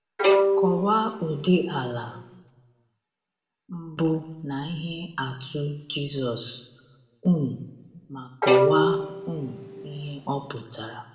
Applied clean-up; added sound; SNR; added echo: none; Bowed string instrument; -4 dB; reverberation time 0.8 s.